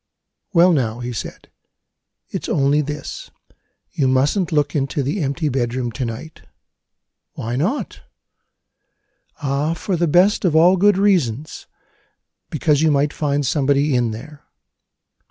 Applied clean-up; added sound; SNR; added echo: none; none; none; none.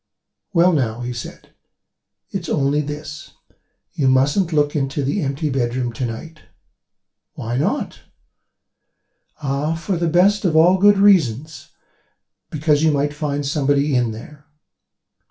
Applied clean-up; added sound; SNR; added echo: none; none; none; reverberation time 0.3 s.